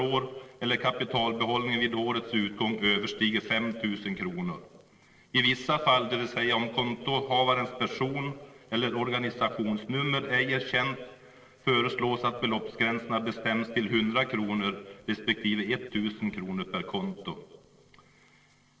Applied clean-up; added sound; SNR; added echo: neural separator model SepFormer DNS4.